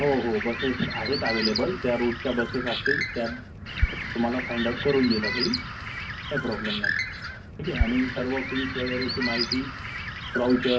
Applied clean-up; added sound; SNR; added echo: none; Bird; 3 dB; reverberation time 0.3 s.